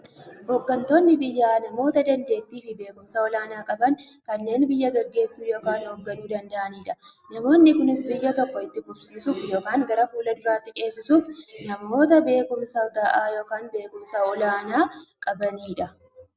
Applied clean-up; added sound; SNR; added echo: none; none; none; none.